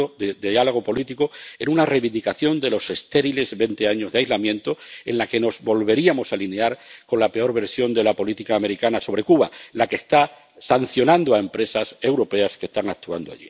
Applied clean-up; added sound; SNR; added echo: none; none; none; none.